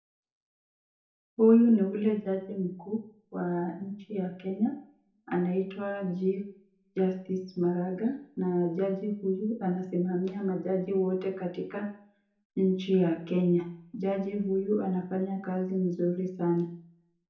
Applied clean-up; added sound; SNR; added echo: none; none; none; reverberation time 0.6 s.